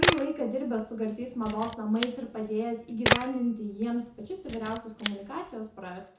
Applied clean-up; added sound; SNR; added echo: none; Camera; -1 dB; reverberation time 0.6 s.